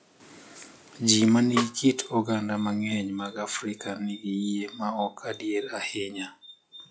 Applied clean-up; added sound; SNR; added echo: classical method log-MMSE.